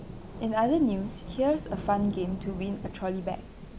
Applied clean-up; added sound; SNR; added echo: none; Rain / Thunderstorm; 11 dB; none.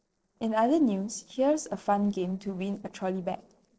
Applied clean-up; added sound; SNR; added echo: neural separator model SepFormer DNS4.